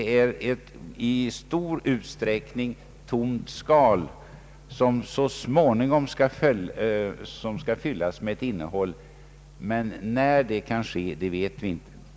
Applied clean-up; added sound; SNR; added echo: none; none; none; none.